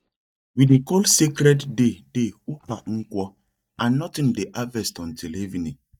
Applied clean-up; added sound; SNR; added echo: neural mask model DeepFilterNet 3.